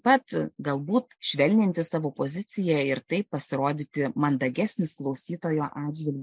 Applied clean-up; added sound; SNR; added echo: none; none; none; none.